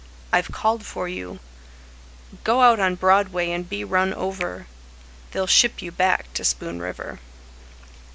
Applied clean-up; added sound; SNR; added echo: none; Finger snapping; 19 dB; none.